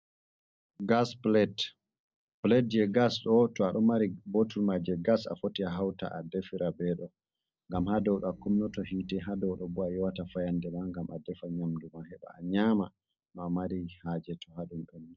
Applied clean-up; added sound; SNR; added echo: neural separator model SepFormer DNS4.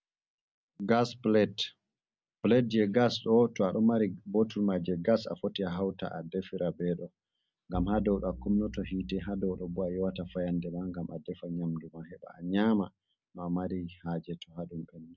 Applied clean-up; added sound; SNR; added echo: none; Bowed string instrument; 13 dB; none.